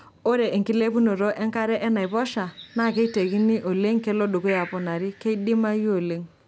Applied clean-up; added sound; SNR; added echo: none; Bird; 19 dB; none.